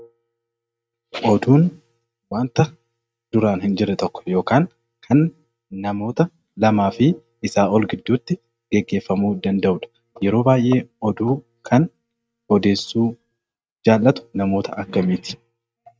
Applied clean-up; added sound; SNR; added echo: neural mask model RNNoise.